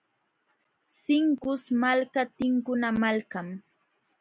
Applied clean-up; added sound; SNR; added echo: none; none; none; none.